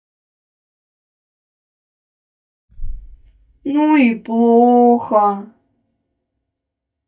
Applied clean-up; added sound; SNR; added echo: neural mask model DeepFilterNet 3.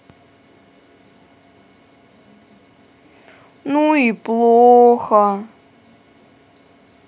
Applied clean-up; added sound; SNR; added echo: none; none; none; none.